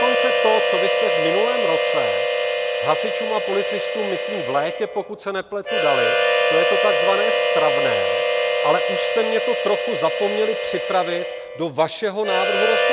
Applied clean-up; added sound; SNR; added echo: none; Harmonica; -4 dB; none.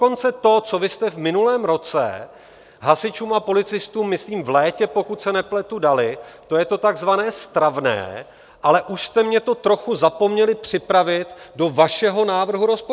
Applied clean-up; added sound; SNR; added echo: none; none; none; none.